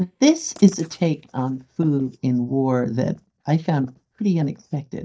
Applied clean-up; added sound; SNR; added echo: neural mask model DeepFilterNet 3.